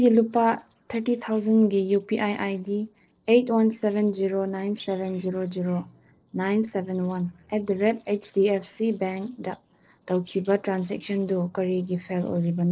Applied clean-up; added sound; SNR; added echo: neural separator model SepFormer DNS4.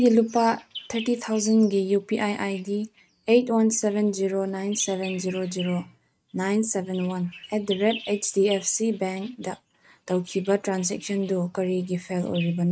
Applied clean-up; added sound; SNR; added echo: neural mask model RNNoise.